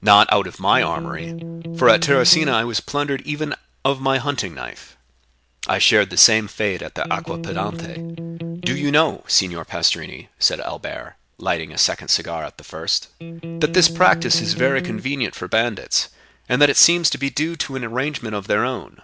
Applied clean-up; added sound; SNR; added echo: none; Electric guitar; 8 dB; none.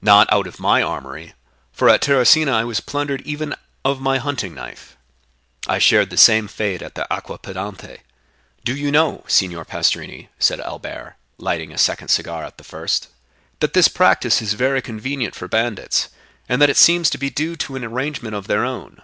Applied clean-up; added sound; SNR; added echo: none; none; none; none.